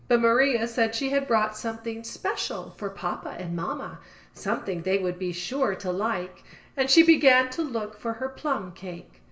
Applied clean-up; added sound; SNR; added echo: none; none; none; reverberation time 1.1 s.